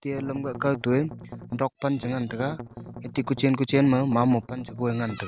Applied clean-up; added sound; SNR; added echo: none; Strum; 13 dB; none.